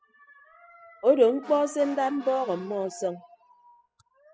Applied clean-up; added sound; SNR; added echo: classical method spectral subtraction.